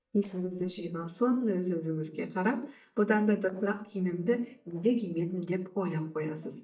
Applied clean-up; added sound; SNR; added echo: neural mask model DeepFilterNet 3.